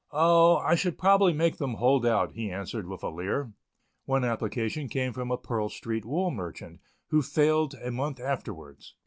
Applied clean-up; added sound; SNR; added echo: none; none; none; none.